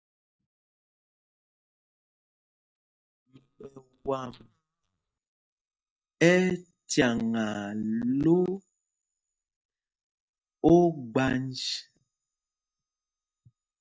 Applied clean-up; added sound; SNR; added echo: neural mask model DeepFilterNet 3.